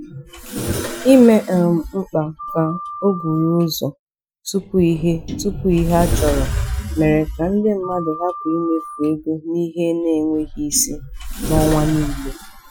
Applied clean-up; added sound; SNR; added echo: classical method Wiener filter.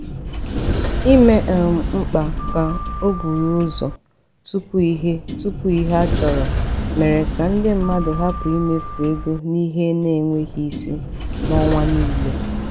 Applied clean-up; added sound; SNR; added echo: none; Sliding door; 4 dB; none.